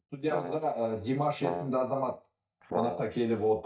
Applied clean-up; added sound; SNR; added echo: neural mask model DeepFilterNet 3.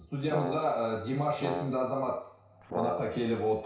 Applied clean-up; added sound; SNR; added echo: none; Brass instrument; 6 dB; reverberation time 0.6 s.